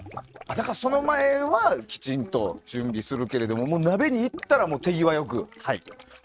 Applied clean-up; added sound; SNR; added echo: neural mask model RNNoise.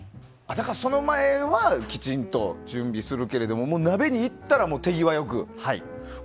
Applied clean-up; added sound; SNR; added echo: none; none; none; none.